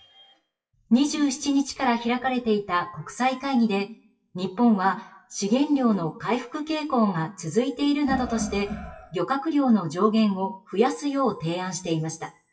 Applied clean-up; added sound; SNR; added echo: classical method WPE with log-MMSE.